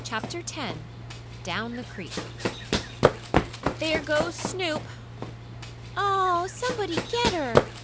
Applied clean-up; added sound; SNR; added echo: none; Run; -1 dB; none.